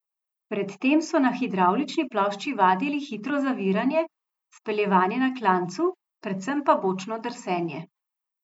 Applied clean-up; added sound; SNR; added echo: none; none; none; none.